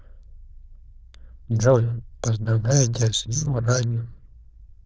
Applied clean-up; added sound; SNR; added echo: neural diffusion model UNIVERSE++.